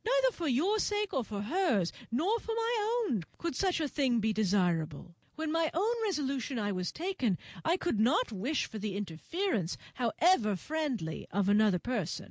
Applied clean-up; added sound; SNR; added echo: none; none; none; none.